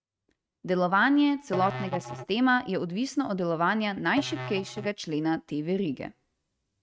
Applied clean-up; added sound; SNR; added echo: neural mask model RNNoise.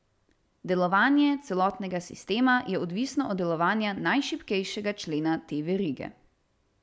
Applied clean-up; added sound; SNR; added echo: none; none; none; none.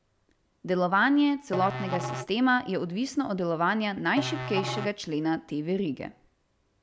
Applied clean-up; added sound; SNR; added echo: none; Musical instrument; 10 dB; none.